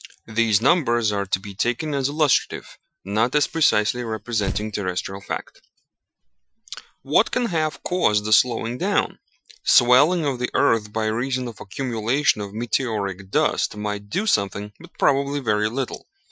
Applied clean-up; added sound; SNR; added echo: classical method Wiener filter.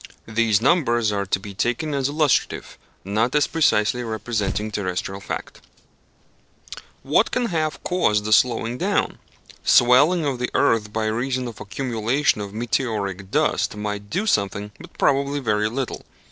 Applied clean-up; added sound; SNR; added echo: neural separator model SepFormer DNS4.